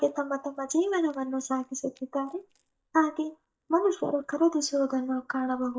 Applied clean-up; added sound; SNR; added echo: neural mask model DeepFilterNet 3.